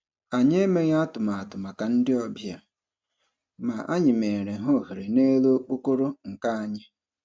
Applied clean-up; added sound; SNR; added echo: none; none; none; none.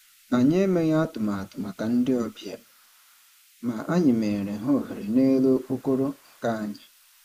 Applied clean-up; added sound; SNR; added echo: neural mask model Resemble Enhance denoiser.